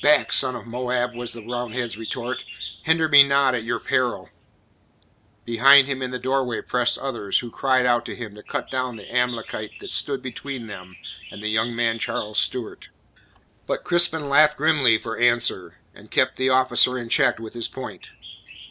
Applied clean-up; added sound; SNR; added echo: none; Bird; 18 dB; none.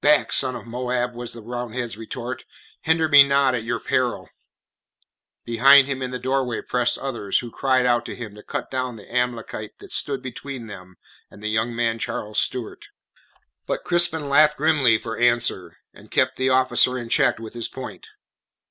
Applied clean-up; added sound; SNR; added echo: none; none; none; none.